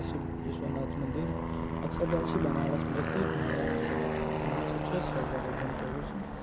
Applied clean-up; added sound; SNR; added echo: none; Aircraft; -4 dB; none.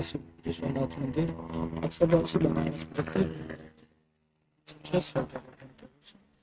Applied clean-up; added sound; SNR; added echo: neural mask model RNNoise.